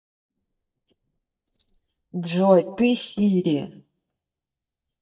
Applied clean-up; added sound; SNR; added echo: neural mask model DeepFilterNet 3.